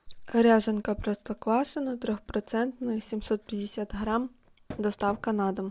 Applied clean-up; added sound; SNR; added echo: none; none; none; none.